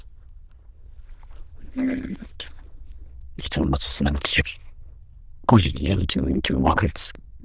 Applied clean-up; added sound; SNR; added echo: neural diffusion model UNIVERSE++.